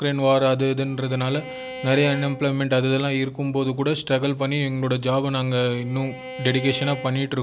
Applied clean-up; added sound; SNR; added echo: none; Bowed string instrument; 14 dB; none.